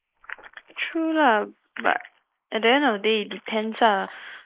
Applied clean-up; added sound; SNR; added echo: neural mask model Resemble Enhance denoiser.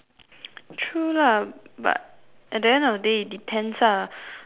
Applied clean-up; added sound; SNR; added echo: none; none; none; none.